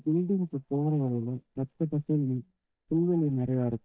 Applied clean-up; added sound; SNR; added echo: neural mask model DeepFilterNet 3.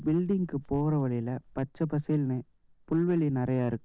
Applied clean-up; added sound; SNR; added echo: none; none; none; none.